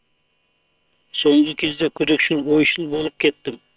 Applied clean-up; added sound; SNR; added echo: neural separator model SepFormer WHAM!.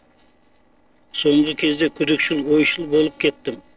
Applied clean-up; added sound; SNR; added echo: neural separator model SepFormer DNS4.